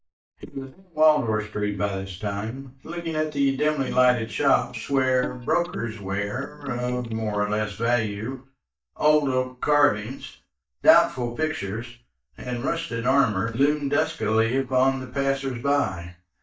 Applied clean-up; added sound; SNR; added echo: neural mask model DeepFilterNet 3.